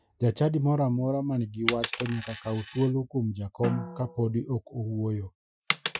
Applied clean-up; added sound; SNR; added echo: classical method Wiener filter.